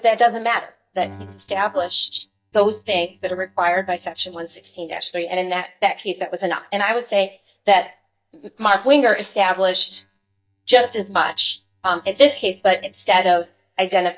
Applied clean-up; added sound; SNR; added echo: neural mask model DeepFilterNet 3.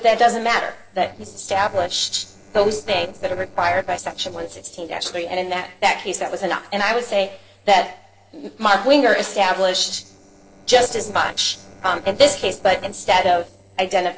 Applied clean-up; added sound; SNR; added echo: neural separator model SepFormer DNS4.